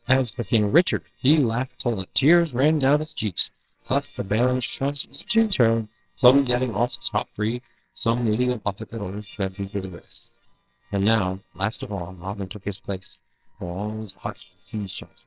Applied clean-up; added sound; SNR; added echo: neural separator model SepFormer WHAMR!.